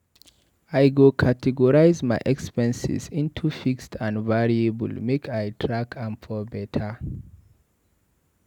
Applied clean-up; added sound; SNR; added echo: none; none; none; none.